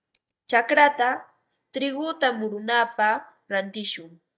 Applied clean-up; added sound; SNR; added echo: neural mask model DeepFilterNet 3.